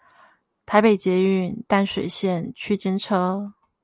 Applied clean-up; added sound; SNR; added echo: none; none; none; none.